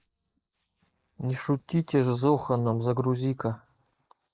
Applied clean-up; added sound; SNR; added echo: neural mask model Resemble Enhance denoiser.